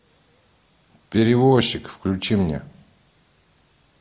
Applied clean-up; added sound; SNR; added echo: none; none; none; none.